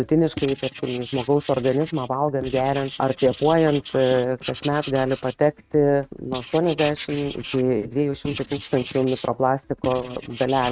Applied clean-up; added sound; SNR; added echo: neural mask model RNNoise.